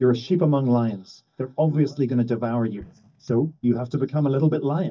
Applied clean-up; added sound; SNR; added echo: neural mask model DeepFilterNet 3.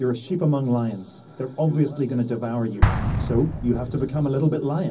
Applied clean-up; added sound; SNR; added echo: none; Explosion; 5 dB; reverberation time 0.4 s.